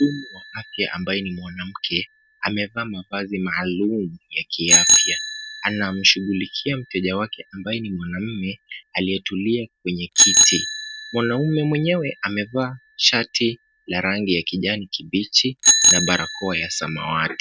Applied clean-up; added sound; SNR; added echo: none; Bicycle bell; 1 dB; none.